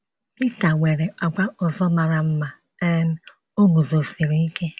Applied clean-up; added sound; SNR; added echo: none; none; none; none.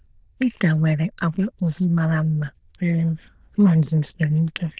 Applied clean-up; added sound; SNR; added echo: neural diffusion model UNIVERSE++.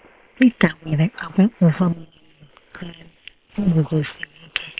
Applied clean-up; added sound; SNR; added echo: neural separator model SepFormer WHAM!.